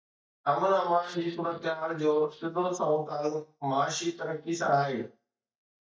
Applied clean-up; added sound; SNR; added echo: neural mask model DeepFilterNet 3.